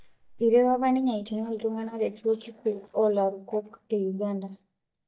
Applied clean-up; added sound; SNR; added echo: neural mask model DeepFilterNet 3.